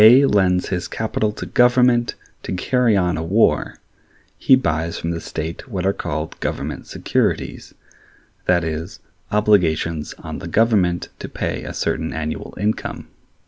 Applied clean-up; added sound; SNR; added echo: none; none; none; none.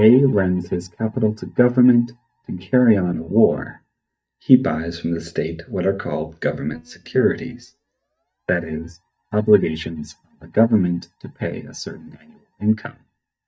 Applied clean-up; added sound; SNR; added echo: neural mask model DeepFilterNet 3.